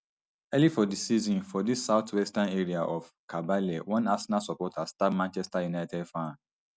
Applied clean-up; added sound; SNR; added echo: none; none; none; none.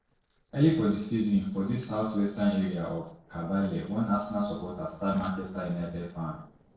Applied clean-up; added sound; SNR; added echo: neural separator model SepFormer DNS4.